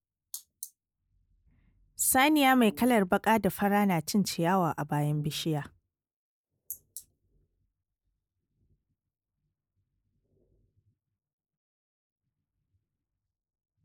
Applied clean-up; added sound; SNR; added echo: neural mask model Resemble Enhance denoiser.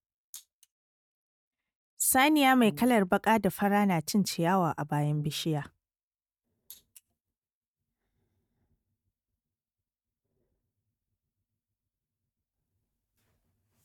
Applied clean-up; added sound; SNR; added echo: neural mask model RNNoise.